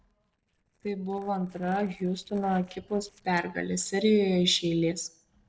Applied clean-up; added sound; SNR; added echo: neural separator model SepFormer DNS4.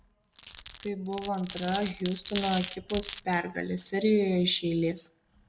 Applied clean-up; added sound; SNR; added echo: none; Glass; 2 dB; none.